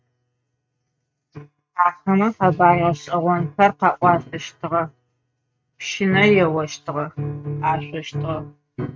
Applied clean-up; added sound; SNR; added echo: neural mask model RNNoise.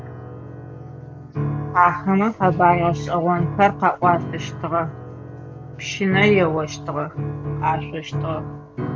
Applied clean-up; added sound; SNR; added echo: none; Piano; 7 dB; none.